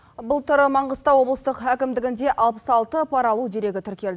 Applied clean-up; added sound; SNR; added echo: none; none; none; none.